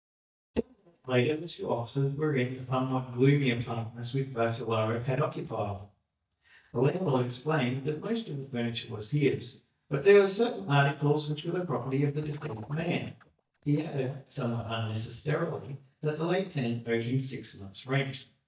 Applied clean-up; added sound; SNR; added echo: neural mask model DeepFilterNet 3.